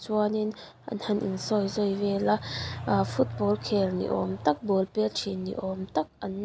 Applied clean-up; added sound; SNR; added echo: none; none; none; none.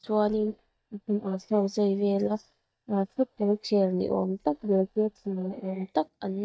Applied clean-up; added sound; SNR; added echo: neural mask model DeepFilterNet 3.